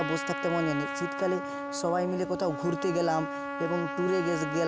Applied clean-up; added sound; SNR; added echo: none; Trumpet; 5 dB; none.